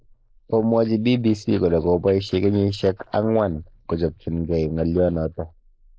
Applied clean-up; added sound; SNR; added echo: neural mask model Resemble Enhance denoiser.